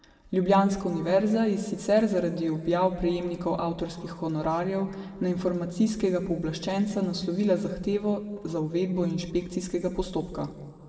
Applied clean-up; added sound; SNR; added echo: none; none; none; reverberation time 1.4 s.